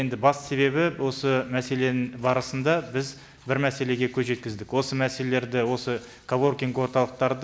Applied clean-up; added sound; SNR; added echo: none; none; none; none.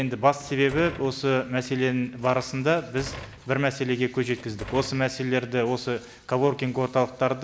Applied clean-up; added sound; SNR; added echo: none; Door; 17 dB; none.